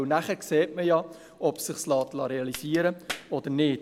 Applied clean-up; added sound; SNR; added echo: none; Crack; 18 dB; none.